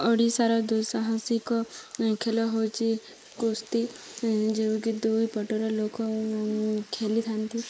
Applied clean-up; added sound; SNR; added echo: neural mask model Resemble Enhance denoiser.